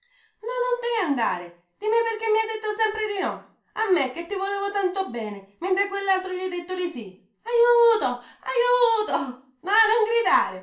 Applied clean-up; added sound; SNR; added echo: none; none; none; reverberation time 0.3 s.